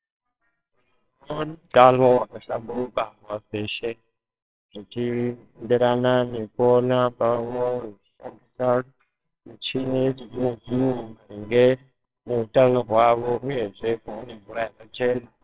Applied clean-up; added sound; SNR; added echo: neural separator model SepFormer WHAMR!.